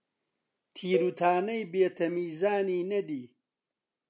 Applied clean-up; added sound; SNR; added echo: none; Cowbell; 9 dB; none.